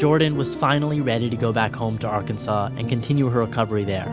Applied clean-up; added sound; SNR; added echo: none; Musical instrument; 19 dB; none.